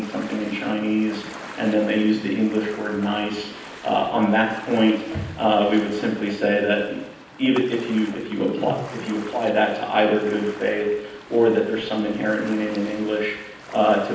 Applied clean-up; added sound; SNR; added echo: none; Ocean; 17 dB; reverberation time 0.9 s.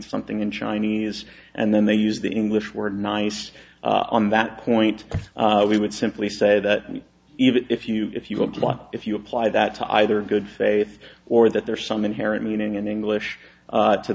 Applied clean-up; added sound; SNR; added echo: none; none; none; none.